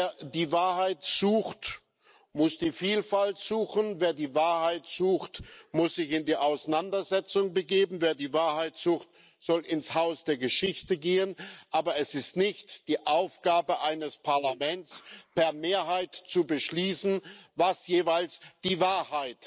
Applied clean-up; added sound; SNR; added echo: neural mask model Resemble Enhance denoiser.